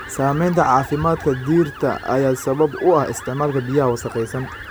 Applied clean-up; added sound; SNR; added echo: none; Motor vehicle (road) / Siren + Fowl; 16 dB; none.